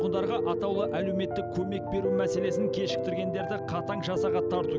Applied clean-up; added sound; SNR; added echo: none; Piano; -2 dB; none.